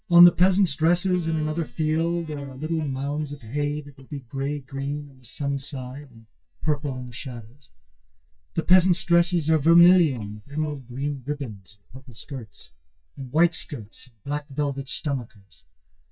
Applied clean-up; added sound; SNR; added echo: neural mask model DeepFilterNet 3.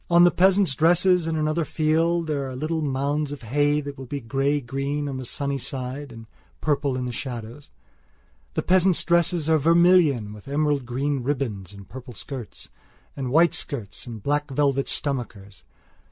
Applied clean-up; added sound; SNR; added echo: none; none; none; none.